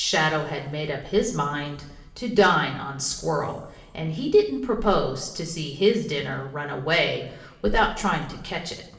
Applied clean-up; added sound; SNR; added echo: none; none; none; reverberation time 0.9 s.